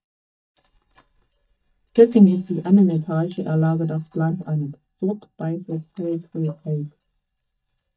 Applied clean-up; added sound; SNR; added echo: neural mask model DeepFilterNet 3.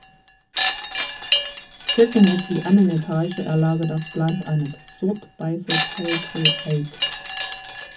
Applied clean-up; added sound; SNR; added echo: none; Wind chime; 6 dB; reverberation time 0.3 s.